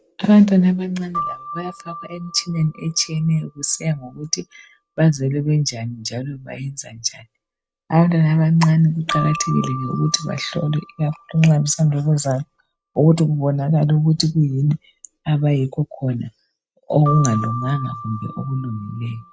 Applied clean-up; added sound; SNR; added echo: neural mask model RNNoise.